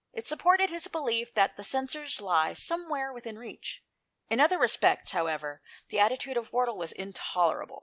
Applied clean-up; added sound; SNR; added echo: none; none; none; none.